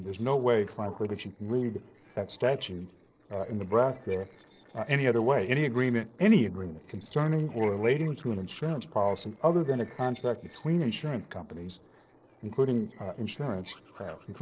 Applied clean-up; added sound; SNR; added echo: neural separator model SepFormer DNS4.